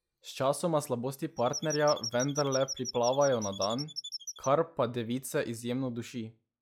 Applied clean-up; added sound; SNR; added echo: classical method log-MMSE.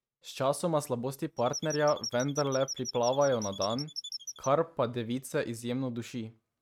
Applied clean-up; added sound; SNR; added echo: neural mask model RNNoise.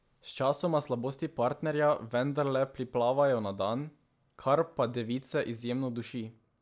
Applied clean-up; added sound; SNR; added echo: none; none; none; none.